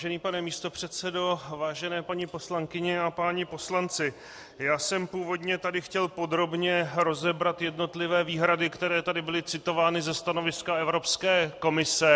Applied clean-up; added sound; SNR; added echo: none; none; none; none.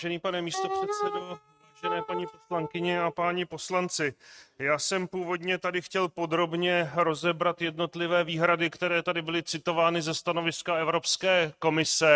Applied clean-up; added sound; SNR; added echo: neural mask model RNNoise.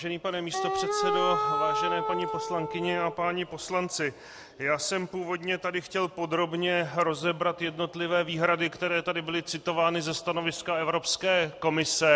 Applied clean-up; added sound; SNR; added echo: none; Wind instrument, woodwind instrument; 1 dB; none.